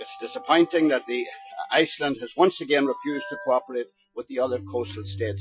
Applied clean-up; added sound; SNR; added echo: classical method Wiener filter.